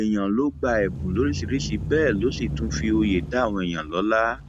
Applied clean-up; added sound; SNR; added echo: none; Engine starting / Accelerating, revving, vroom / Motor vehicle (road); 8 dB; none.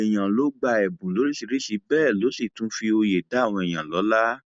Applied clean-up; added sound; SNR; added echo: none; none; none; none.